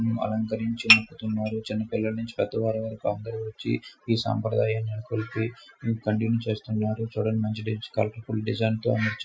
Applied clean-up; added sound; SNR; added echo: classical method Wiener filter.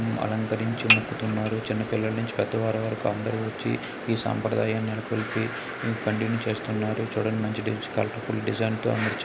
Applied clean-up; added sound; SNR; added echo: none; Dishes, pots, and pans / Chink, clink; 1 dB; none.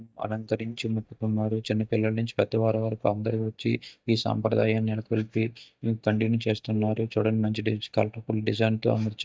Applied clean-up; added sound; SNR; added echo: neural mask model DeepFilterNet 3.